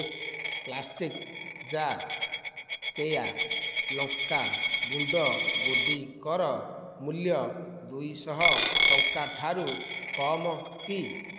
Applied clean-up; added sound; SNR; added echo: none; Coin (dropping); -3 dB; none.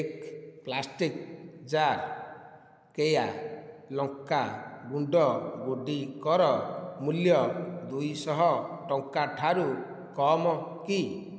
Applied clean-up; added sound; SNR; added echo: none; none; none; none.